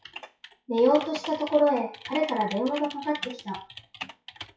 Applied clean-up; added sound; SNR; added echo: classical method WPE with log-MMSE.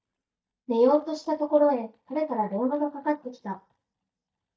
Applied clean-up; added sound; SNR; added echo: neural mask model DeepFilterNet 3.